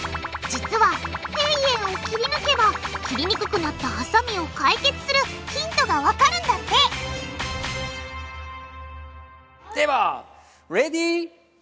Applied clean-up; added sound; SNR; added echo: none; none; none; none.